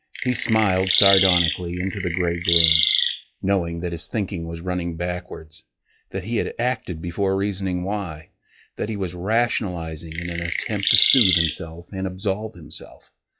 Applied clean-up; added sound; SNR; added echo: classical method log-MMSE.